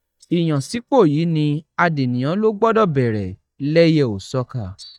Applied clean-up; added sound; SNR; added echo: neural mask model DeepFilterNet 3.